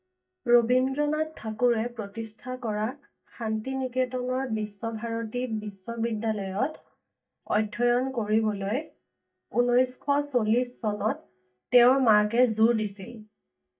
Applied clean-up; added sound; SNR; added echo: neural mask model DeepFilterNet 3.